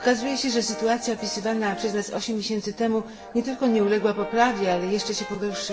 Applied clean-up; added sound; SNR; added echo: none; Brass instrument; 13 dB; reverberation time 1.4 s.